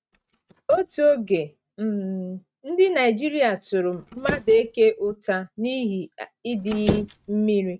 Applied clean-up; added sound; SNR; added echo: neural mask model RNNoise.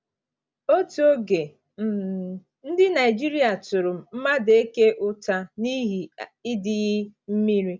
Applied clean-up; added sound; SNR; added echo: none; none; none; none.